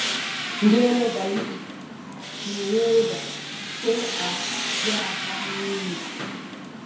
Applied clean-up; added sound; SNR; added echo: none; Tools; 4 dB; reverberation time 0.7 s.